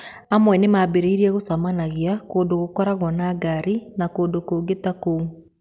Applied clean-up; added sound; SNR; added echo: none; none; none; none.